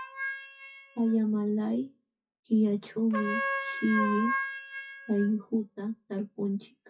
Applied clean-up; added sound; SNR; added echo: classical method WPE with log-MMSE.